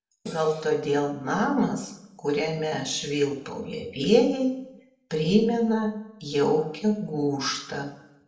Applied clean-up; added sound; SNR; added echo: none; Cymbal; 17 dB; reverberation time 0.6 s.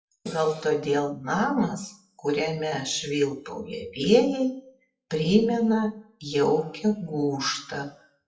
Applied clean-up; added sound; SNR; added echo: classical method WPE with log-MMSE.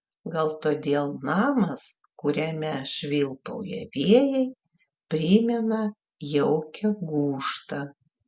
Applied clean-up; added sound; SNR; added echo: none; none; none; none.